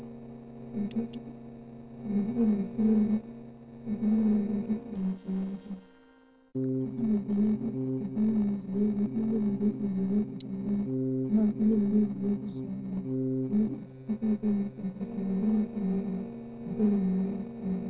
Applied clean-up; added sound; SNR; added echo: neural separator model SepFormer DNS4.